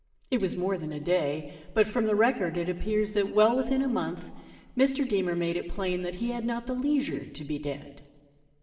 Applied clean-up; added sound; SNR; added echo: none; none; none; reverberation time 1.8 s.